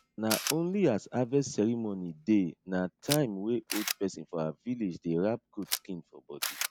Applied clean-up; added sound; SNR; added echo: none; Camera; 9 dB; none.